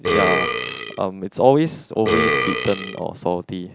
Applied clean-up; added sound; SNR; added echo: none; Burping, eructation; 1 dB; none.